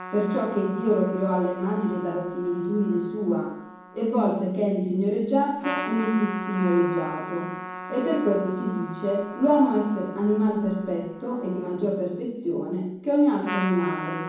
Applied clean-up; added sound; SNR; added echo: none; Trumpet; 12 dB; reverberation time 1.2 s.